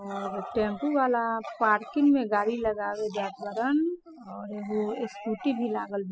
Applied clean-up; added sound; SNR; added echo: classical method spectral subtraction.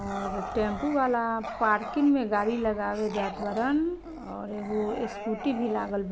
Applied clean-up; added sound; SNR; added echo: none; Bark / Growling; 11 dB; none.